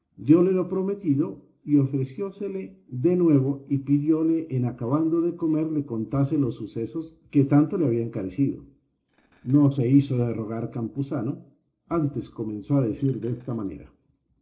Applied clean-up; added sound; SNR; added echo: neural separator model SepFormer DNS4.